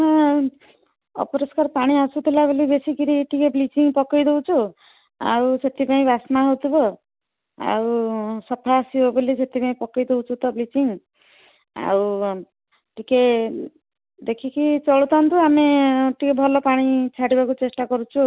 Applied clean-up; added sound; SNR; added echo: none; none; none; none.